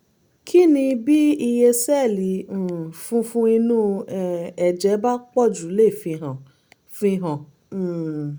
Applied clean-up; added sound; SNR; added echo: none; none; none; none.